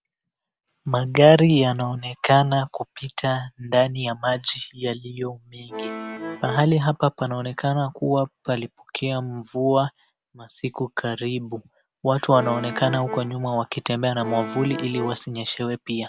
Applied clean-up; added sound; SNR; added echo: none; Accordion; 9 dB; none.